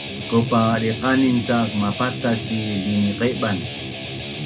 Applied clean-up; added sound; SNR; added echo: none; Guitar; 8 dB; none.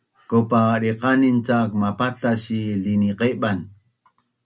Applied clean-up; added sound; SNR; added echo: none; none; none; none.